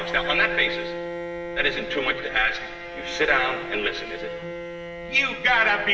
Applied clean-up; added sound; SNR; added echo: none; Bowed string instrument; 8 dB; reverberation time 1.1 s.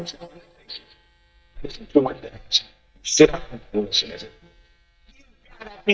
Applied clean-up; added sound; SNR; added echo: neural mask model DeepFilterNet 3.